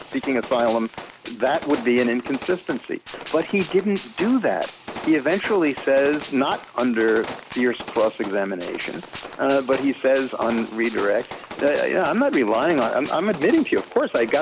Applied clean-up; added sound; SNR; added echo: none; Gunshot, gunfire; 14 dB; none.